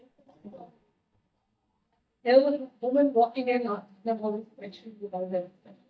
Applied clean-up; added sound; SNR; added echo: neural mask model DeepFilterNet 3.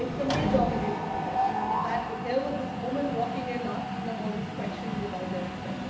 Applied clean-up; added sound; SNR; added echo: none; Mechanisms; -1 dB; reverberation time 0.8 s.